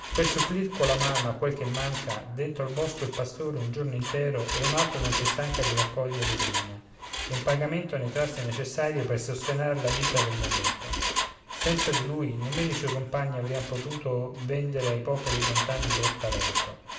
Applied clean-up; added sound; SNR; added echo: none; Engine; 2 dB; reverberation time 1.1 s.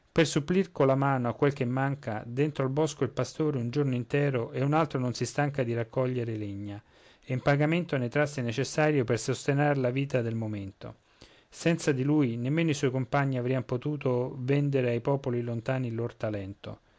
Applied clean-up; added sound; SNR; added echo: none; none; none; none.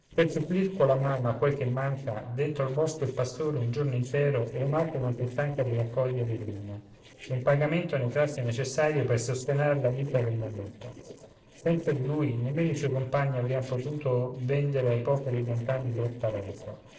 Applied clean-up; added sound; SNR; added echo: neural separator model SepFormer DNS4.